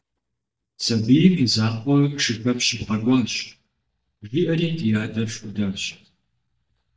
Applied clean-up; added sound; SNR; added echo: neural mask model DeepFilterNet 3.